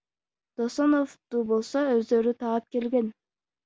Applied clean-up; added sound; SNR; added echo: none; none; none; none.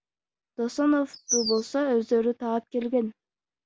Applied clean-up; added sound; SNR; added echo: none; Bird vocalization, bird call, bird song; 3 dB; none.